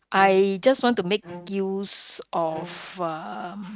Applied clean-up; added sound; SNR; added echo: neural mask model RNNoise.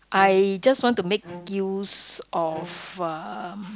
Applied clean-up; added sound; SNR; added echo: none; Bowed string instrument; 20 dB; none.